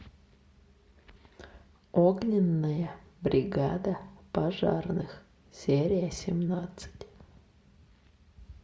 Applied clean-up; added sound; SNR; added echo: none; none; none; none.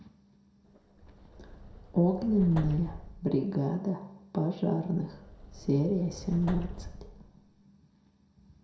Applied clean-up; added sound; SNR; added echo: none; Subway, metro, underground; 12 dB; reverberation time 0.5 s.